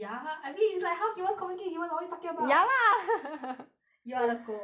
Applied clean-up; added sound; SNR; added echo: none; none; none; none.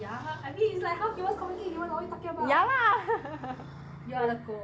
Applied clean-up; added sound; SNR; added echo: none; Motorcycle; 14 dB; none.